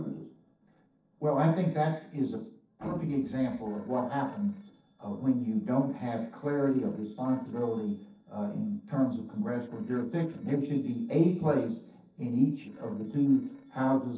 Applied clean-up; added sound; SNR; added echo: neural separator model SepFormer DNS4.